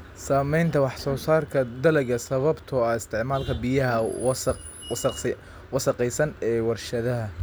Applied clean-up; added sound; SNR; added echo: none; Cough; 19 dB; none.